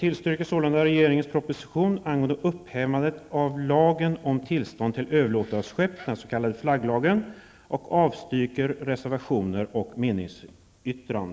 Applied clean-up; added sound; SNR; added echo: none; none; none; none.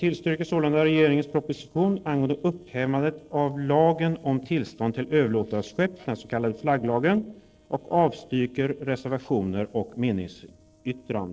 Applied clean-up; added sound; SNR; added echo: neural separator model SepFormer DNS4.